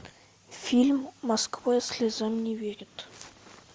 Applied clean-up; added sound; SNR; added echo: none; none; none; none.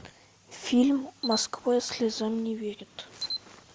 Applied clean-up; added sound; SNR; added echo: none; Camera; 12 dB; none.